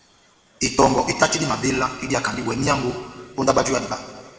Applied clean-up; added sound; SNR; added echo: none; none; none; reverberation time 1.9 s.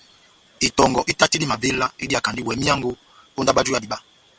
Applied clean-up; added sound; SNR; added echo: none; none; none; none.